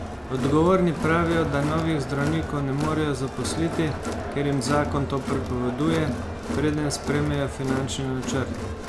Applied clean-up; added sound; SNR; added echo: none; Crowd; 5 dB; none.